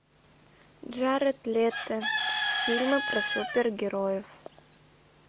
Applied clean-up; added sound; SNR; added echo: none; Bird / Chicken, rooster; 3 dB; none.